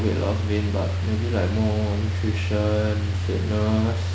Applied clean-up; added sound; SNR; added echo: none; none; none; none.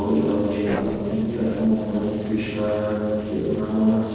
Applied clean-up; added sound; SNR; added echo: neural separator model SepFormer DNS4.